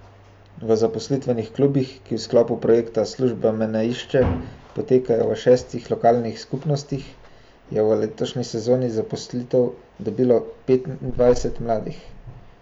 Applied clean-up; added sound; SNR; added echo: none; none; none; none.